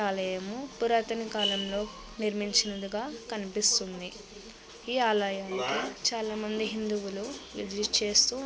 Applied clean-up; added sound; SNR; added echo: none; none; none; none.